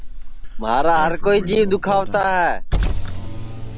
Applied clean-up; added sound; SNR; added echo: none; Car; 2 dB; none.